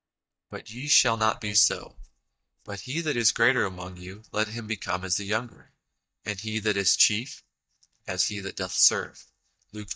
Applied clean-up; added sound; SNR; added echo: neural mask model DeepFilterNet 3.